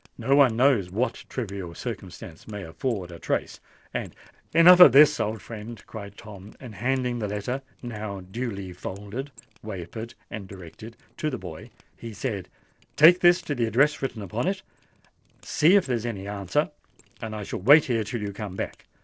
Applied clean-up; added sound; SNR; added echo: neural separator model SepFormer DNS4.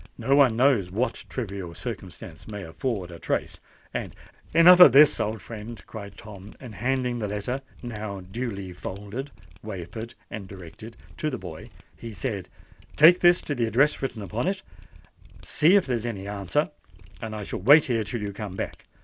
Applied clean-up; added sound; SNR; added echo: none; Mechanisms; 19 dB; none.